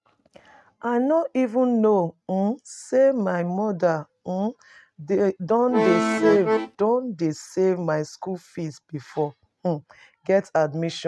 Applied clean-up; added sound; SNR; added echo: neural mask model RNNoise.